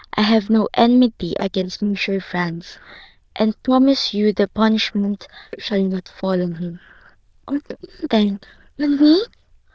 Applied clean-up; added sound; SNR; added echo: neural diffusion model UNIVERSE++.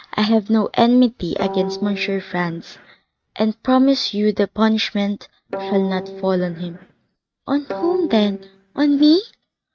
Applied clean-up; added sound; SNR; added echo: neural mask model RNNoise.